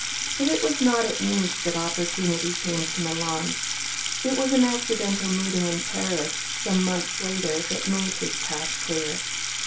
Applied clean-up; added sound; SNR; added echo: none; Sink (filling or washing) / Water tap, faucet; 2 dB; reverberation time 0.3 s.